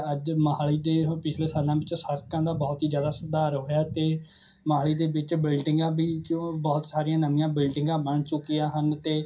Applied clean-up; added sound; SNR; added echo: none; none; none; reverberation time 0.3 s.